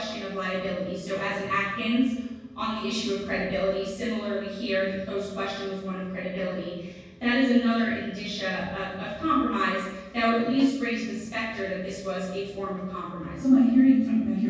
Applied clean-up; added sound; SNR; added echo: none; Guitar; 14 dB; reverberation time 1.3 s.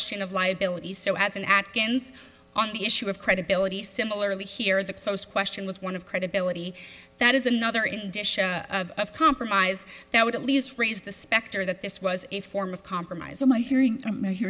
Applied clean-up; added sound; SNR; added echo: none; none; none; none.